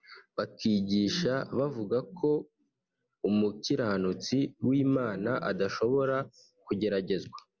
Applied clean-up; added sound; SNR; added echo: none; none; none; none.